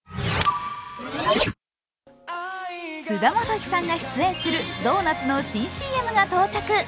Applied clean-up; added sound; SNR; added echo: none; none; none; none.